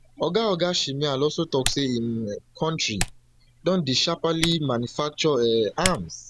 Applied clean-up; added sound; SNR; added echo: none; Typing; 11 dB; none.